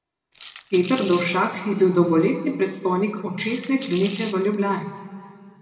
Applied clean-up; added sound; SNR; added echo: none; Rattle / Rattle (instrument); 17 dB; reverberation time 1.8 s.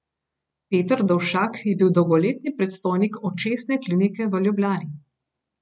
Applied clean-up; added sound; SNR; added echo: none; none; none; none.